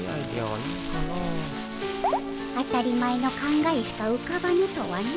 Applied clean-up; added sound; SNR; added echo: none; Crumpling, crinkling; 11 dB; none.